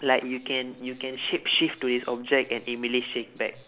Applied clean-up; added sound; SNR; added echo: none; none; none; none.